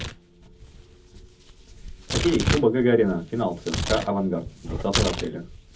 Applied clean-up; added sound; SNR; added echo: none; Tearing; 5 dB; reverberation time 0.3 s.